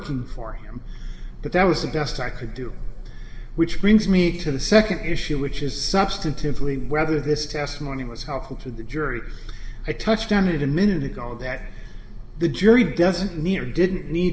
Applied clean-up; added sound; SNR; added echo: none; none; none; reverberation time 2.4 s.